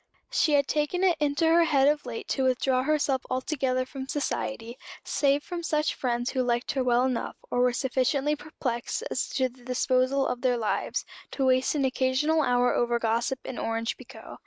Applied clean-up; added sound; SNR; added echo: none; none; none; none.